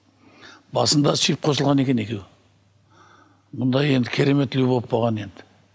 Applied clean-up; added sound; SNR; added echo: none; none; none; none.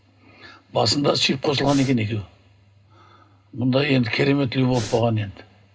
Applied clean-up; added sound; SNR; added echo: none; Breathing; 12 dB; reverberation time 0.2 s.